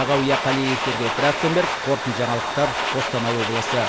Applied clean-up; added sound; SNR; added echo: none; Domestic sounds, home sounds; 1 dB; none.